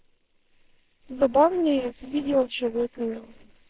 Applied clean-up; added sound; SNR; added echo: neural separator model SepFormer WHAMR!.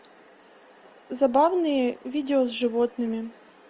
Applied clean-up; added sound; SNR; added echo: none; none; none; none.